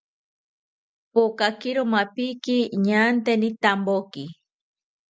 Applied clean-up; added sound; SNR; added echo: none; none; none; none.